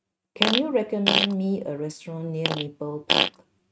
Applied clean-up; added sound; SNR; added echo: neural mask model RNNoise.